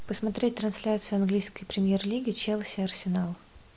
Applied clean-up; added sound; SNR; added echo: none; none; none; none.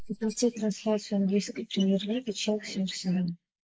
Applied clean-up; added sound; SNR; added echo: neural mask model Resemble Enhance denoiser.